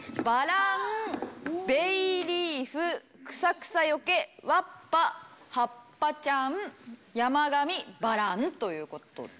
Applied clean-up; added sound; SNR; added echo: none; none; none; none.